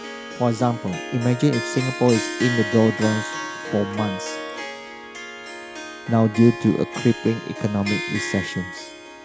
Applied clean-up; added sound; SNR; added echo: none; Harp; 8 dB; none.